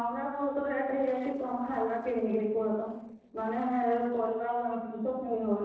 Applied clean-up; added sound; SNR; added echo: neural separator model SepFormer DNS4.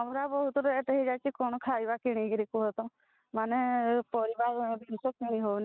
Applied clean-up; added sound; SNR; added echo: none; none; none; none.